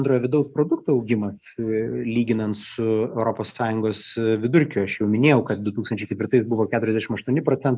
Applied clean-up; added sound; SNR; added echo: neural mask model Resemble Enhance denoiser.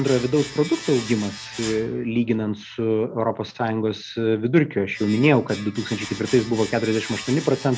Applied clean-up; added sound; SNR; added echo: none; Domestic sounds, home sounds; 16 dB; none.